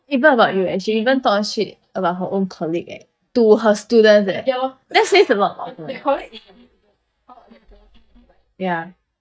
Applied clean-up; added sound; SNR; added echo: neural mask model DeepFilterNet 3.